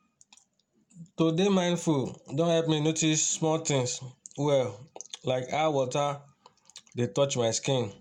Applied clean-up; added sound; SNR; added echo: none; none; none; none.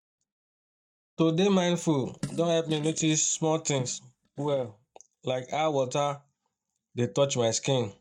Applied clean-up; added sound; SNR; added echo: neural mask model DeepFilterNet 3.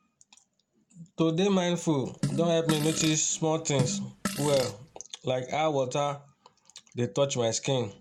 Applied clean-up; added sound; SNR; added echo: none; Fart; 6 dB; none.